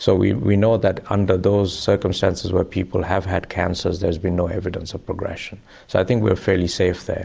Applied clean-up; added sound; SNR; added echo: none; none; none; none.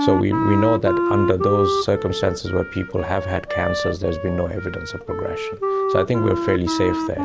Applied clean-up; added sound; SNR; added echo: none; Wind instrument, woodwind instrument; 2 dB; none.